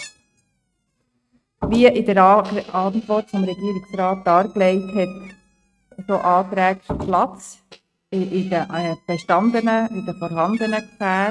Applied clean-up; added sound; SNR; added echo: neural mask model RNNoise.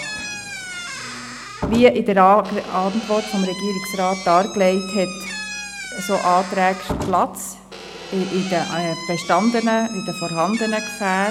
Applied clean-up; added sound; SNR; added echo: none; Squeak / Slam; 11 dB; none.